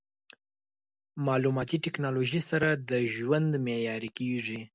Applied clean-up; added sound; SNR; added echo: none; none; none; none.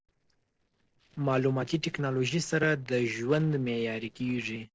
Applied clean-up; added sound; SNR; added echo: neural separator model SepFormer DNS4.